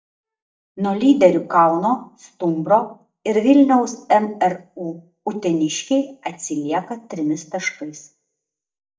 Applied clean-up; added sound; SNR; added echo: neural mask model DeepFilterNet 3.